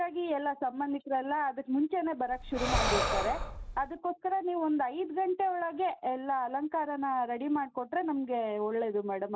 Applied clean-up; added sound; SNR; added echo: none; Breathing; 0 dB; none.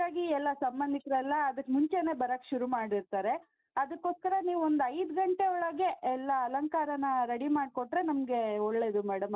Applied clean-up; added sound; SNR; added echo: none; none; none; none.